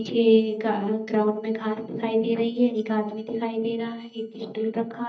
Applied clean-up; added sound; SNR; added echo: neural mask model DeepFilterNet 3.